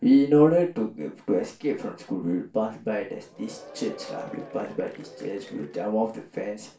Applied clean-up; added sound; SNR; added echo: none; Applause / Crowd / Cheering; 18 dB; reverberation time 0.3 s.